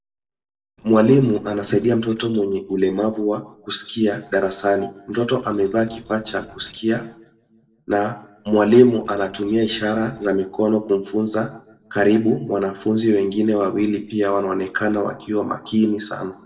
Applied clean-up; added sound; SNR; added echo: neural separator model SepFormer DNS4.